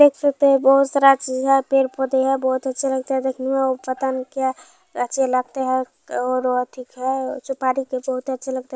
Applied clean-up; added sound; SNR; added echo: none; none; none; none.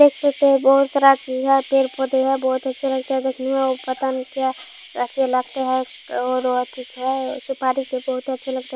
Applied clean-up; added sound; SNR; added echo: none; Insect; 20 dB; none.